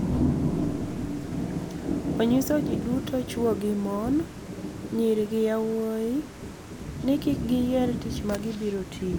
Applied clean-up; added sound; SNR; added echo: none; Thunder / Rain; 3 dB; none.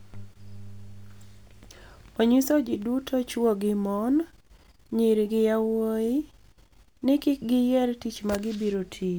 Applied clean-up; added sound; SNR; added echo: none; none; none; none.